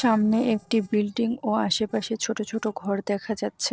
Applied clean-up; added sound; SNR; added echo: neural separator model SepFormer DNS4.